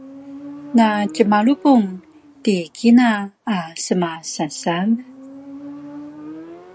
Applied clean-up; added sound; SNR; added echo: none; Motorcycle; 19 dB; none.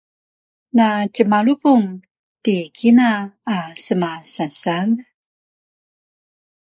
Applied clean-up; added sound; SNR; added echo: neural mask model Resemble Enhance denoiser.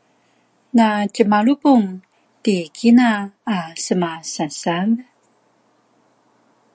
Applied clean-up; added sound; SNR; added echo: none; none; none; none.